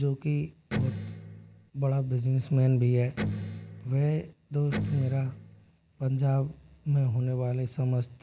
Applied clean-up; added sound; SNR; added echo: none; Electric guitar; 6 dB; none.